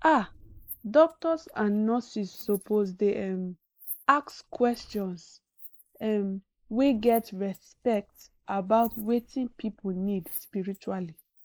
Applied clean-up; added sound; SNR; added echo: neural mask model Resemble Enhance denoiser.